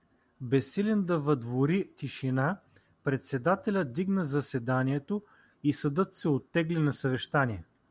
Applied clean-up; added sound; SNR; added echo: none; none; none; none.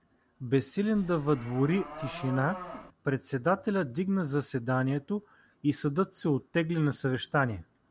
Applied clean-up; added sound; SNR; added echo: none; Livestock, farm animals, working animals; 12 dB; none.